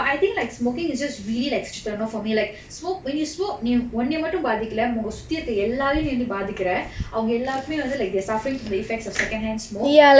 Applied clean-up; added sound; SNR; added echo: none; none; none; none.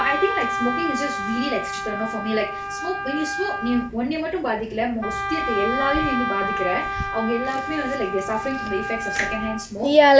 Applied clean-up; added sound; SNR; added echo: none; Wind instrument, woodwind instrument; 5 dB; none.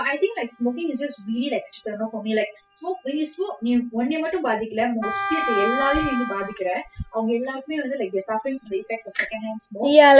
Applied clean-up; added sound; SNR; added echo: classical method spectral subtraction.